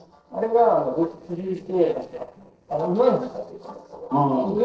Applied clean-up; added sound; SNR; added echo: neural separator model SepFormer DNS4.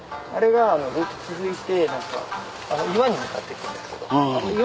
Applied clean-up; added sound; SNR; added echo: none; none; none; none.